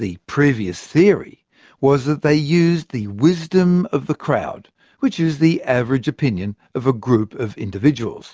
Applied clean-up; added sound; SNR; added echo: none; none; none; none.